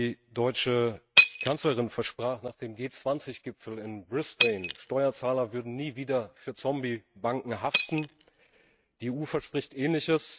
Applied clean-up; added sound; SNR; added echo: neural mask model RNNoise.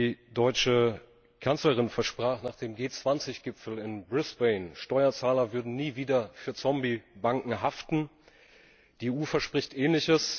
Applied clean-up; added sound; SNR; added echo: none; none; none; none.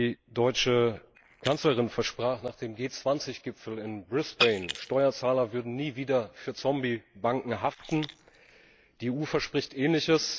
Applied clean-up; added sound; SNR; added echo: neural mask model Resemble Enhance denoiser.